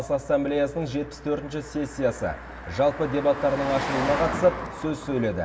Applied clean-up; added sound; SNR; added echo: none; Car passing by; 9 dB; reverberation time 1.5 s.